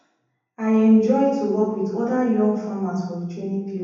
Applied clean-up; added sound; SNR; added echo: none; none; none; reverberation time 1.1 s.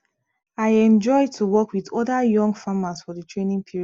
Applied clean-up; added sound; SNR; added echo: none; none; none; none.